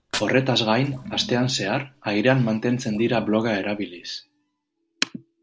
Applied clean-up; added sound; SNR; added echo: none; Fire + Sink (filling or washing) / Water; 16 dB; none.